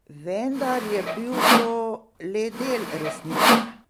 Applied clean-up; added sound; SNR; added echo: none; Sawing; -4 dB; none.